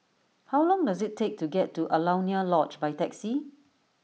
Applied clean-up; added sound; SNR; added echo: none; none; none; none.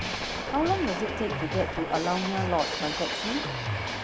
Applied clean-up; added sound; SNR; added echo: none; Train + Drum kit; 1 dB; none.